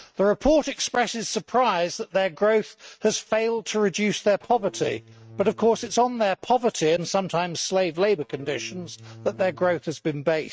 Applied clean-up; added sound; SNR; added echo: neural mask model RNNoise.